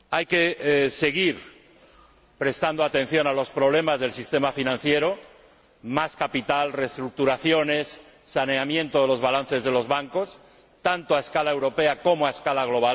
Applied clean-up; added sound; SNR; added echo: none; none; none; none.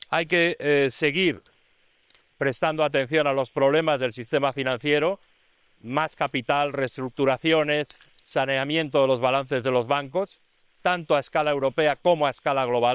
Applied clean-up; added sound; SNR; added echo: neural separator model SepFormer WHAM!.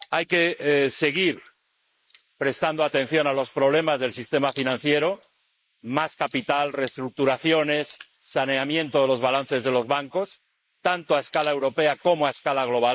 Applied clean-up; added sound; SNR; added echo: neural mask model Resemble Enhance denoiser.